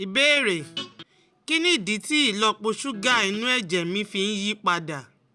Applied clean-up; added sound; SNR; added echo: none; Guitar; 12 dB; none.